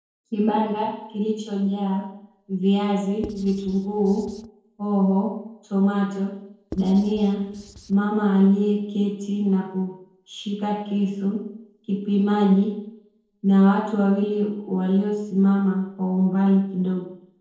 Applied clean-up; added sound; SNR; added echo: neural separator model SepFormer DNS4.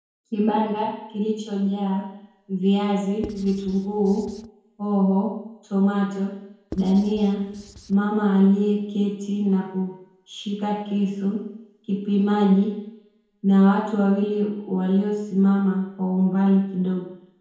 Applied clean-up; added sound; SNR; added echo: none; Writing; 19 dB; reverberation time 0.9 s.